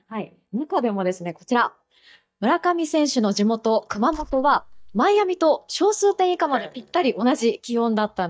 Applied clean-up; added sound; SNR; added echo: neural mask model DeepFilterNet 3.